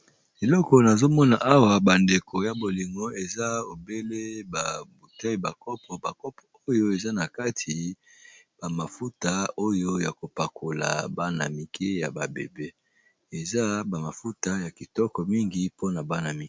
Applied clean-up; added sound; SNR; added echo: none; none; none; none.